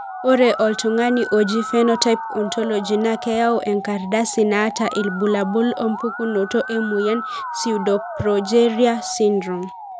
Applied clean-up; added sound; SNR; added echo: none; Musical instrument; 11 dB; none.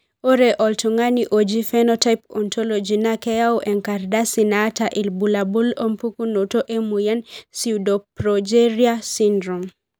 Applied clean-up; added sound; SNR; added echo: none; none; none; none.